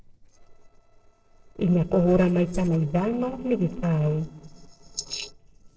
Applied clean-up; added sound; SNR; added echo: neural separator model SepFormer DNS4.